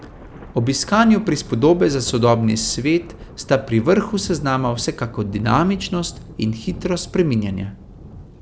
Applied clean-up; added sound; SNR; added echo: none; Thunder; 17 dB; none.